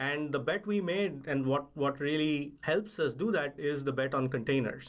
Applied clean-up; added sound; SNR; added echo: none; none; none; none.